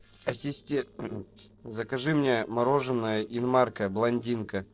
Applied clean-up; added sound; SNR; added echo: neural separator model SepFormer DNS4.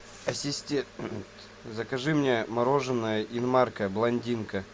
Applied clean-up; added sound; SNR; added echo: none; none; none; none.